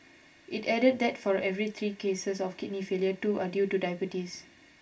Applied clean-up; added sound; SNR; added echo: none; none; none; reverberation time 0.2 s.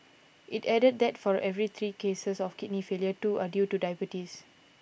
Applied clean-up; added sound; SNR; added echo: none; none; none; none.